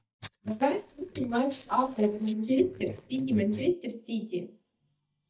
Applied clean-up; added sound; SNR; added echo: neural mask model DeepFilterNet 3.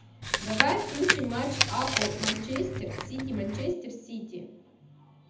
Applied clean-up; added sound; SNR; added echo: none; Chewing, mastication; -2 dB; reverberation time 0.8 s.